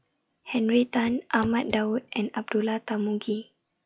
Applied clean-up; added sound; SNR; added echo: classical method log-MMSE.